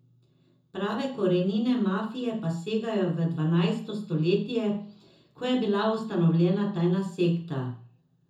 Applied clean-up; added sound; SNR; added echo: none; none; none; reverberation time 0.5 s.